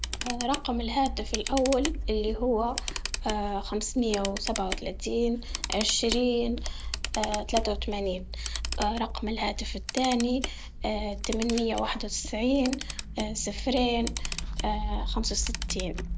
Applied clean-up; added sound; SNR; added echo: none; Camera; 4 dB; none.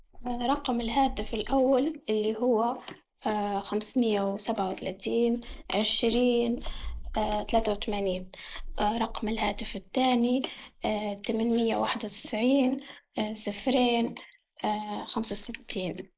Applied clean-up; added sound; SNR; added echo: neural mask model Resemble Enhance denoiser.